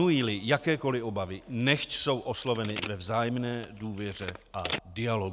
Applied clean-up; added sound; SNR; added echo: none; Telephone; 13 dB; none.